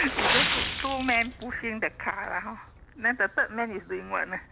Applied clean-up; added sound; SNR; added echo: none; Water / Splash, splatter; 3 dB; none.